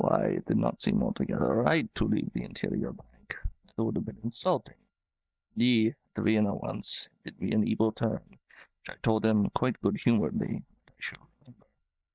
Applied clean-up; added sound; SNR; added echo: neural mask model DeepFilterNet 3.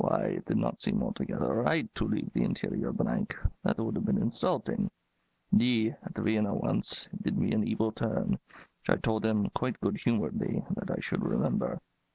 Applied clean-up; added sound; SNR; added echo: none; none; none; none.